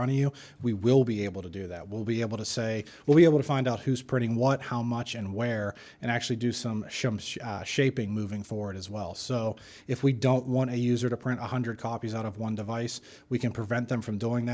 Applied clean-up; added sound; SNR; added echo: none; none; none; none.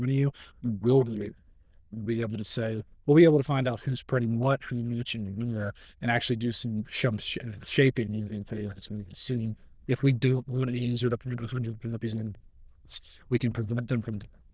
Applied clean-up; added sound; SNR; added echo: neural diffusion model UNIVERSE++.